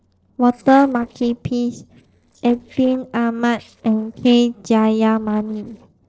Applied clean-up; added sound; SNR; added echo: neural separator model SepFormer DNS4.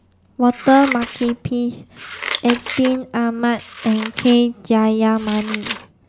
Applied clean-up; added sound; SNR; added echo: none; Scissors; 12 dB; none.